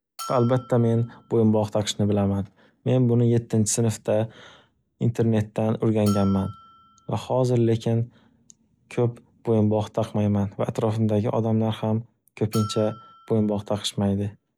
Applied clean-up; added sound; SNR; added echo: none; Bell; 19 dB; none.